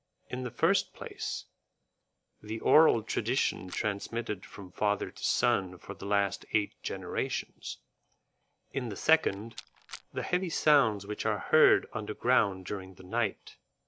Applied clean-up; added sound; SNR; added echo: none; Rattle; 18 dB; none.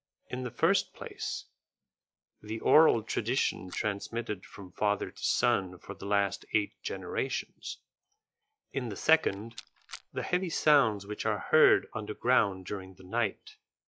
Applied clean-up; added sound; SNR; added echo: classical method log-MMSE.